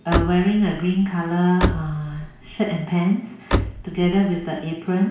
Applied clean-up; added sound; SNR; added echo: none; Slam; 5 dB; reverberation time 0.6 s.